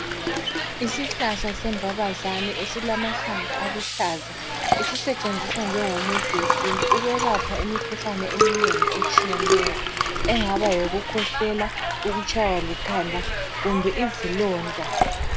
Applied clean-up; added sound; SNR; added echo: none; Hiss + Liquid; -2 dB; none.